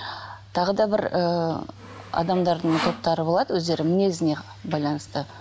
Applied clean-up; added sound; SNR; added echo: none; Sawing; 11 dB; none.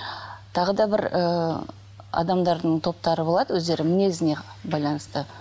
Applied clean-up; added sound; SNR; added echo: none; none; none; none.